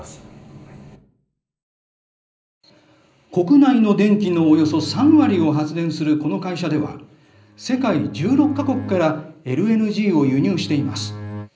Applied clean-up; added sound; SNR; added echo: none; Bowed string instrument; 15 dB; reverberation time 0.5 s.